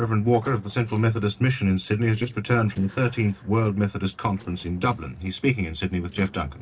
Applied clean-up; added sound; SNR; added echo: neural separator model SepFormer DNS4.